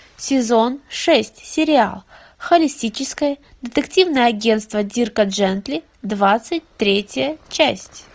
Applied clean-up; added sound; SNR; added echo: none; none; none; none.